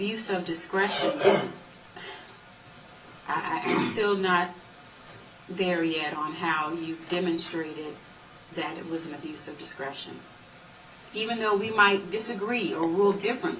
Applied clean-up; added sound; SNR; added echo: none; none; none; reverberation time 0.2 s.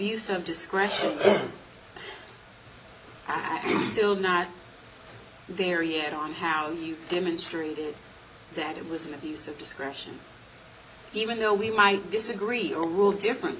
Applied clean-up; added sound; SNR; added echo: none; none; none; none.